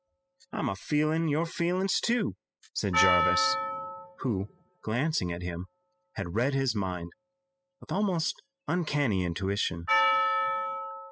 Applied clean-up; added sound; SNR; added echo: classical method spectral subtraction.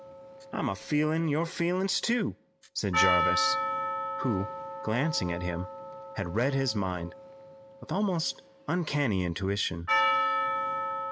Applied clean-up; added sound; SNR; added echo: none; Percussion; 2 dB; none.